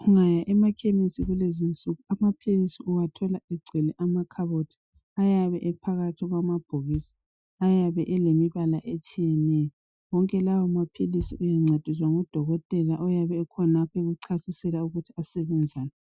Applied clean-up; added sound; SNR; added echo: classical method Wiener filter.